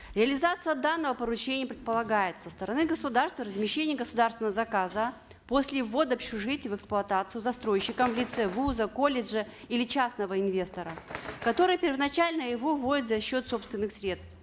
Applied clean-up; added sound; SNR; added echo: none; Bird; 16 dB; none.